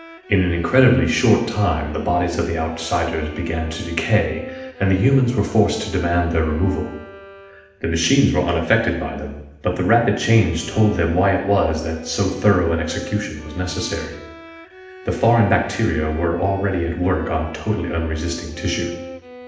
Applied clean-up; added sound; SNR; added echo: none; Bowed string instrument; 19 dB; reverberation time 0.8 s.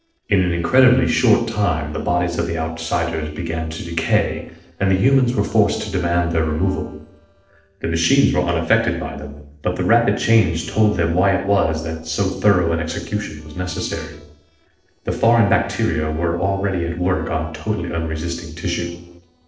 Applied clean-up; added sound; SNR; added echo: neural separator model SepFormer DNS4.